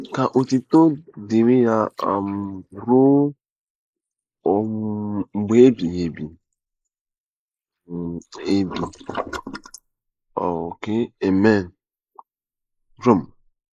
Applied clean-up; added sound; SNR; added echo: neural mask model Resemble Enhance denoiser.